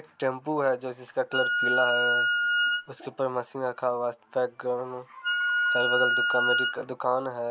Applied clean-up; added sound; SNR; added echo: none; Wind instrument, woodwind instrument; -3 dB; none.